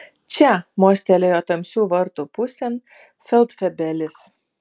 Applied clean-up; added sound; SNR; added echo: none; none; none; none.